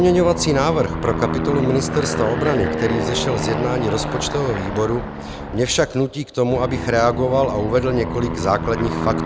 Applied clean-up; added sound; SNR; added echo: none; Aircraft; 4 dB; none.